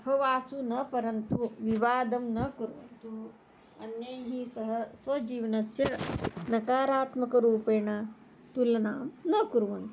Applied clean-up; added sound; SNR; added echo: none; none; none; none.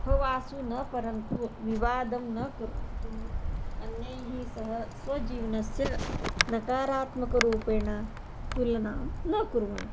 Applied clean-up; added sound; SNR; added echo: none; Wind; 2 dB; none.